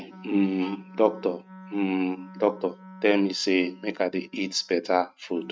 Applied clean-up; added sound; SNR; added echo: neural mask model RNNoise.